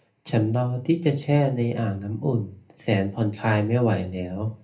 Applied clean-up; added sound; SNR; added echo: none; none; none; reverberation time 0.3 s.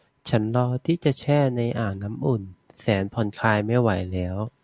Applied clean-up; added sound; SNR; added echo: none; none; none; none.